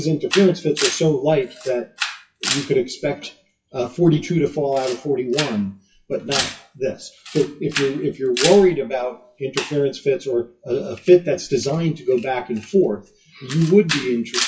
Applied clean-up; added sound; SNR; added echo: classical method WPE with log-MMSE.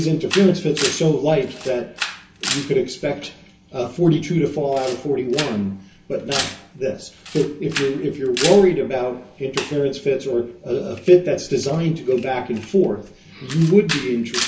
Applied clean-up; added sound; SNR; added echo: none; Camera; 11 dB; reverberation time 0.3 s.